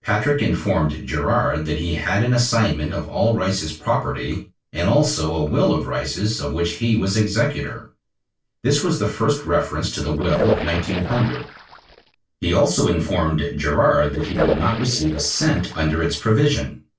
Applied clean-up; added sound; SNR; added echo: neural separator model SepFormer DNS4.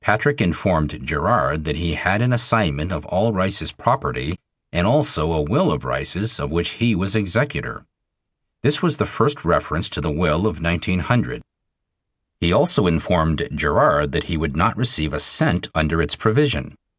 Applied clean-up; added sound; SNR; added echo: none; none; none; none.